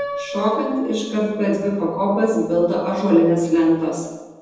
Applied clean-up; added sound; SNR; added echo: none; Piano; 16 dB; reverberation time 1.1 s.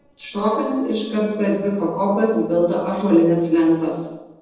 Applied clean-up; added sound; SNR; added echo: neural separator model SepFormer DNS4.